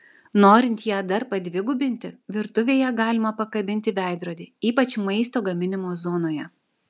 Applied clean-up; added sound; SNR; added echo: none; none; none; none.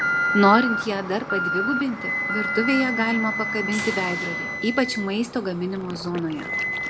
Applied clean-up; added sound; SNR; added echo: none; Wind instrument, woodwind instrument + Alarm; 2 dB; none.